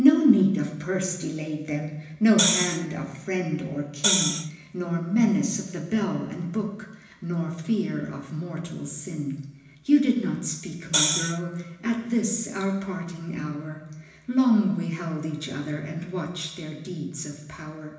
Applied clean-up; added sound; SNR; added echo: none; Hi-hat; -1 dB; reverberation time 1.0 s.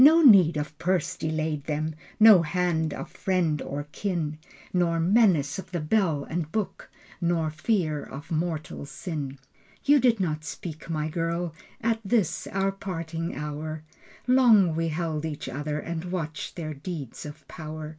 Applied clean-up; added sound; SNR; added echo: none; none; none; none.